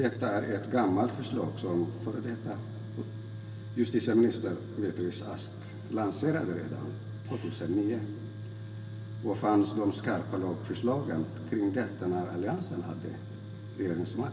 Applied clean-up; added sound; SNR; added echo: none; Tools; 9 dB; reverberation time 2.3 s.